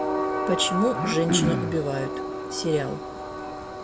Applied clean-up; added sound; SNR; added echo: none; Train + Cough; 0 dB; none.